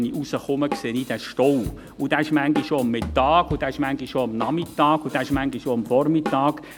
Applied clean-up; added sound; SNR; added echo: none; Drum kit; 13 dB; none.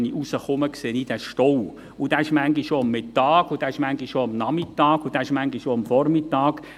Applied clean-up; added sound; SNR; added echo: none; none; none; none.